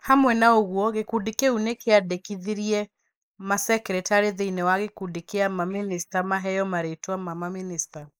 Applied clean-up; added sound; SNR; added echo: neural mask model Resemble Enhance denoiser.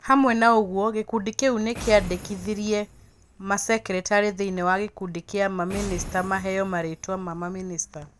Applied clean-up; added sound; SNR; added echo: none; Boom; 16 dB; none.